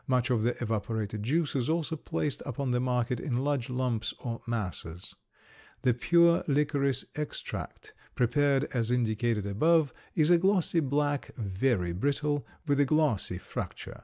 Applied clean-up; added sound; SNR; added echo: none; none; none; none.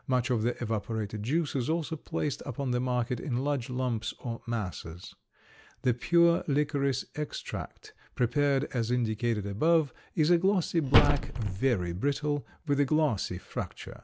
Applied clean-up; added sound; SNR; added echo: none; Slam; -2 dB; none.